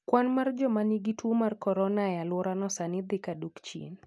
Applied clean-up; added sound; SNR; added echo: none; none; none; none.